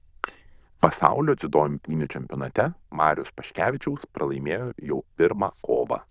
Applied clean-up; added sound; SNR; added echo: neural diffusion model UNIVERSE++.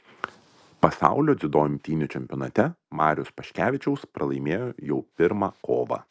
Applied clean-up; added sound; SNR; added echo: none; none; none; none.